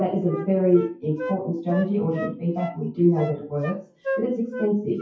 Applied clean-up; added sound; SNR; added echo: classical method WPE with log-MMSE.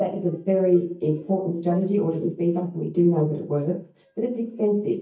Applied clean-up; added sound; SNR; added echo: neural mask model DeepFilterNet 3.